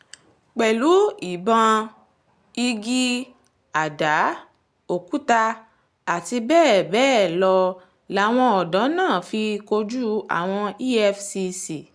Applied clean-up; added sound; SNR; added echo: none; none; none; none.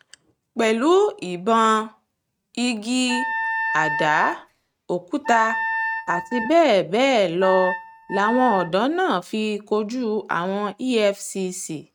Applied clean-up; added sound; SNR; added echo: neural mask model RNNoise.